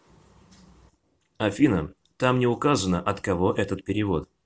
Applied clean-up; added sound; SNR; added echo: none; none; none; none.